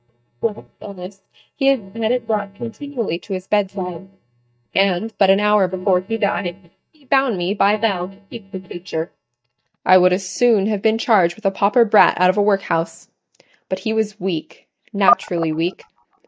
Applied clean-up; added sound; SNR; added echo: neural mask model DeepFilterNet 3.